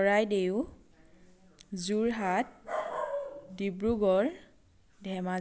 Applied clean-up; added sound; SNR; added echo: none; none; none; none.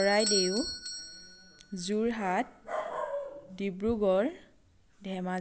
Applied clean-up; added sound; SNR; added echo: none; Bell / Doorbell; 8 dB; none.